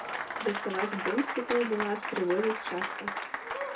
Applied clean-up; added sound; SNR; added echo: none; Applause; 3 dB; reverberation time 0.2 s.